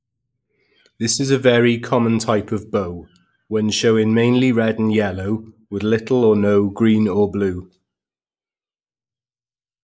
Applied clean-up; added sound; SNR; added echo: neural mask model Resemble Enhance denoiser.